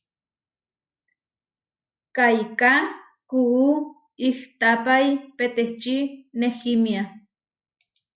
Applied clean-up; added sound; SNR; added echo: none; none; none; none.